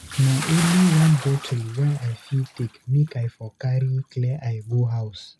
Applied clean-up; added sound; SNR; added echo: none; Bathtub (filling or washing) / Splash, splatter; 13 dB; none.